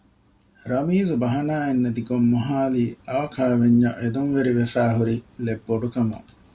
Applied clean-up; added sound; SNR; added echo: none; none; none; none.